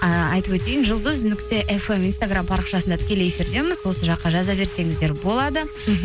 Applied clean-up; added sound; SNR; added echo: none; Wind instrument, woodwind instrument; 14 dB; none.